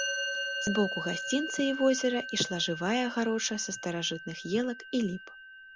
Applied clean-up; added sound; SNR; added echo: none; Musical instrument; 7 dB; none.